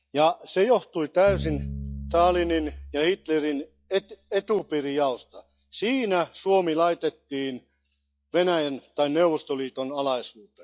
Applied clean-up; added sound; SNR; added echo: classical method log-MMSE.